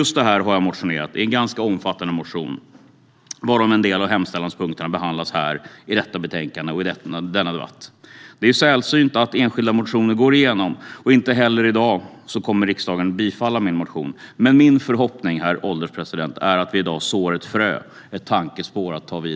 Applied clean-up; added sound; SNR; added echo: none; none; none; none.